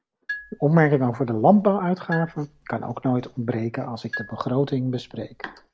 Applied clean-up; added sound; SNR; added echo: none; Marimba, xylophone; 17 dB; none.